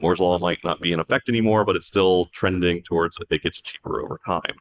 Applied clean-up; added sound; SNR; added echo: neural mask model Resemble Enhance denoiser.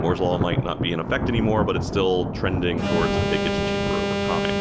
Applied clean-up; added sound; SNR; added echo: none; Thunder + Alarm; -1 dB; none.